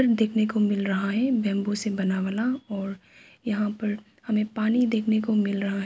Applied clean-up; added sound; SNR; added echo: none; none; none; none.